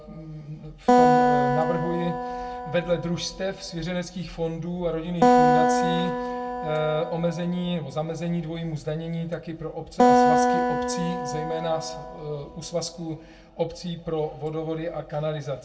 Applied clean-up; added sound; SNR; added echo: none; Acoustic guitar; -5 dB; reverberation time 0.2 s.